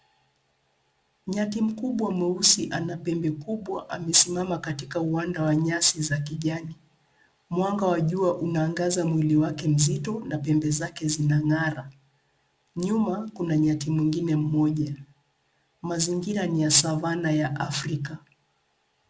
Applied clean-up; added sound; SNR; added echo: none; none; none; none.